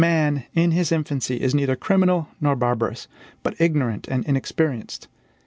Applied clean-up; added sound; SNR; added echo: none; none; none; none.